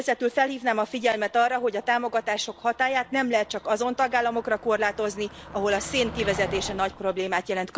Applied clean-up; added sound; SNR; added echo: none; Motor vehicle (road); 17 dB; none.